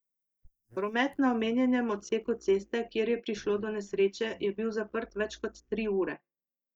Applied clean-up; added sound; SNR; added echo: neural mask model DeepFilterNet 3.